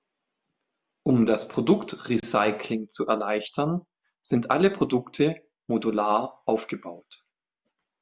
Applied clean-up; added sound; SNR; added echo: none; none; none; none.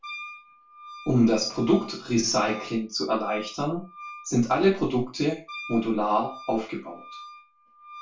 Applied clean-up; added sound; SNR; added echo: none; Wind instrument, woodwind instrument; 18 dB; reverberation time 0.2 s.